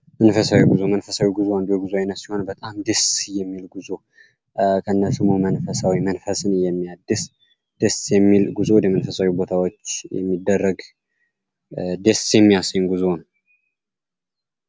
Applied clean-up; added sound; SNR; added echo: none; none; none; none.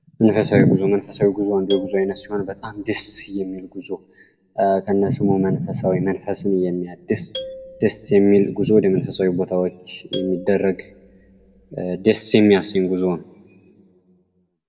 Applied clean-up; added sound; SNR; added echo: none; Marimba, xylophone; 18 dB; reverberation time 0.7 s.